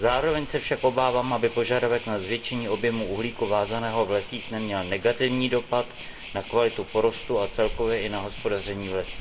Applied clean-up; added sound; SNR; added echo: none; Waves, surf; 6 dB; reverberation time 0.5 s.